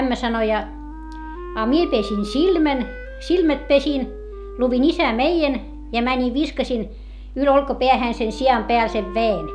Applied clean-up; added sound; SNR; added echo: none; Wind instrument, woodwind instrument; 17 dB; none.